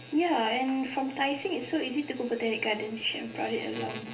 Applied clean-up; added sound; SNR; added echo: none; none; none; reverberation time 0.3 s.